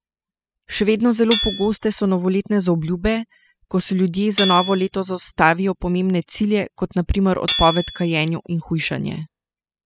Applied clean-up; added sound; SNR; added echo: classical method spectral subtraction.